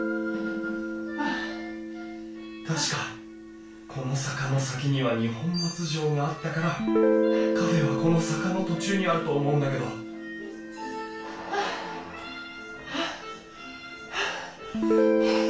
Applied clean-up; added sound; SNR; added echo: none; Guitar; 0 dB; reverberation time 0.3 s.